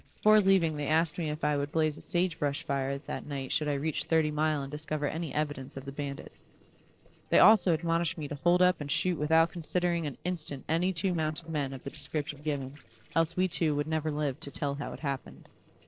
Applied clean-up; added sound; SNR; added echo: neural separator model SepFormer DNS4.